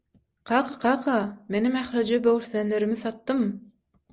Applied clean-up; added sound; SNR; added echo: none; none; none; none.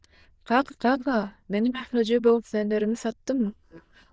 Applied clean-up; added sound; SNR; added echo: neural diffusion model UNIVERSE++.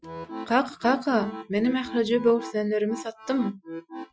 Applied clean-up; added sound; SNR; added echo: classical method Wiener filter.